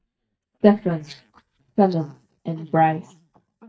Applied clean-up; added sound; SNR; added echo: neural mask model DeepFilterNet 3.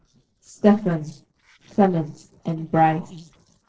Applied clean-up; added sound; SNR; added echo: neural separator model SepFormer DNS4.